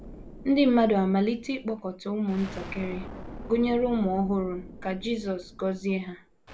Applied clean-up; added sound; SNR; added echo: none; Explosion; 15 dB; none.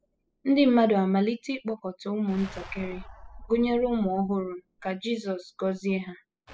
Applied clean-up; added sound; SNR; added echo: classical method spectral subtraction.